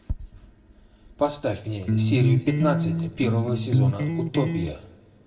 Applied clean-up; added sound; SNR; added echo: none; Electric guitar; -5 dB; reverberation time 1.5 s.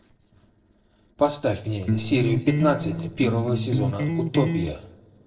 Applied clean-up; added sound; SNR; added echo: neural separator model SepFormer DNS4.